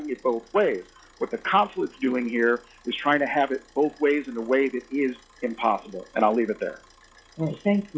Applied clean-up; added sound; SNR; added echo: classical method log-MMSE.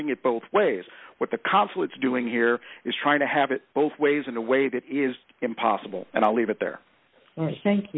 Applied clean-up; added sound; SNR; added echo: none; none; none; none.